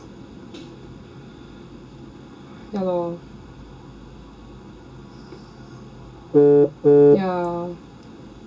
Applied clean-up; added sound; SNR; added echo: none; none; none; reverberation time 0.2 s.